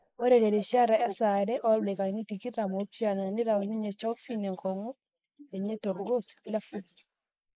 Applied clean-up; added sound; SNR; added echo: neural mask model Resemble Enhance denoiser.